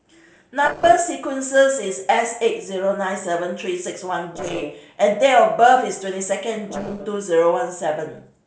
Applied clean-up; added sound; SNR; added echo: neural separator model SepFormer DNS4.